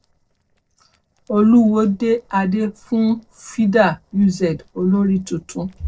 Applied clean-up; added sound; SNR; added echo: neural separator model SepFormer DNS4.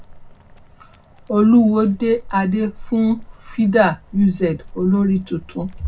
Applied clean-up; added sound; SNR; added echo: none; Boiling; 19 dB; reverberation time 0.4 s.